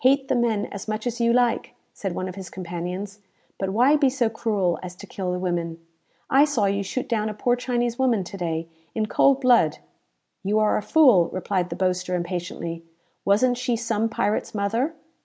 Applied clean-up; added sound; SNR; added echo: none; none; none; none.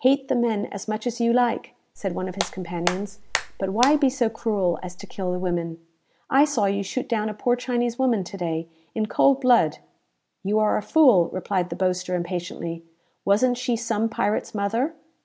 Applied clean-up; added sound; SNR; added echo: none; Hands; 9 dB; none.